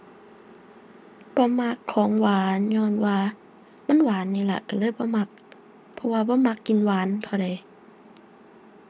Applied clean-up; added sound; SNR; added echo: none; none; none; none.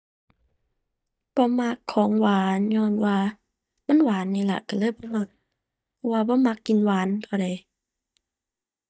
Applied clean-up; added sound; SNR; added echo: neural mask model DeepFilterNet 3.